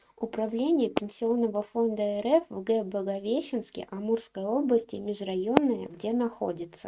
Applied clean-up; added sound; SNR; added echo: neural mask model RNNoise.